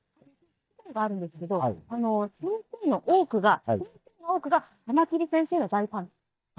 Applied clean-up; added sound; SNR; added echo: neural mask model DeepFilterNet 3.